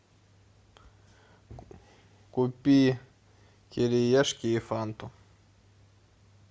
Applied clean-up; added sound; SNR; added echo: none; none; none; none.